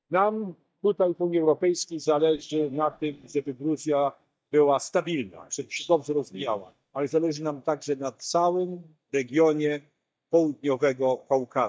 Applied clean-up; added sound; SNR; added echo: neural mask model DeepFilterNet 3.